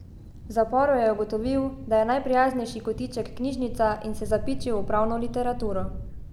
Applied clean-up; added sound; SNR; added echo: none; Thunder; 8 dB; none.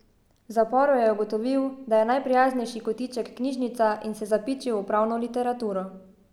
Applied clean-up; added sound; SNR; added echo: none; none; none; none.